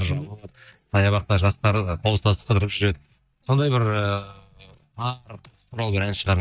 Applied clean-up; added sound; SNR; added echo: neural mask model DeepFilterNet 3.